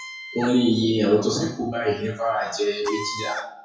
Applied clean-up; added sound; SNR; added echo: classical method WPE with log-MMSE.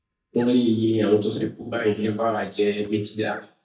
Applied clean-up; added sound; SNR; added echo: neural mask model DeepFilterNet 3.